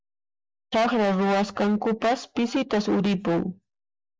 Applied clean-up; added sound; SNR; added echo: none; none; none; none.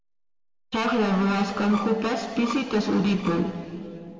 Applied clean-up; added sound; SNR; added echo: neural separator model SepFormer DNS4.